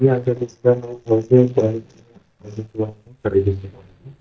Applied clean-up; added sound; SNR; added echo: neural mask model DeepFilterNet 3.